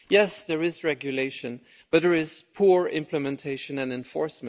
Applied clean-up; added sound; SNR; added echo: none; none; none; none.